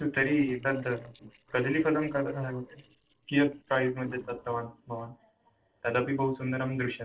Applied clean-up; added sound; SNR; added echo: neural separator model SepFormer DNS4.